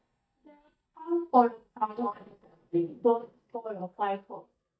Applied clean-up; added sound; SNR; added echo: neural mask model DeepFilterNet 3.